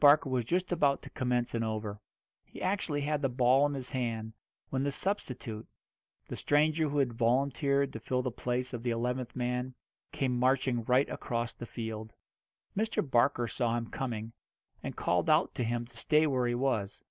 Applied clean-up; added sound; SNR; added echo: none; none; none; none.